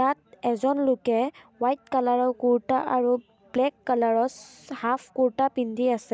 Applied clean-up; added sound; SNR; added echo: none; none; none; none.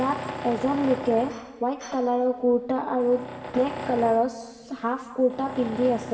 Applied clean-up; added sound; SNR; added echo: none; Tools; 12 dB; reverberation time 1.8 s.